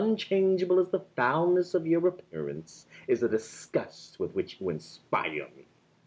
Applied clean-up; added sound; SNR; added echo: none; none; none; none.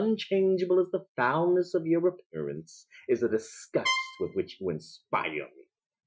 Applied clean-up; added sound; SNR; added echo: classical method Wiener filter.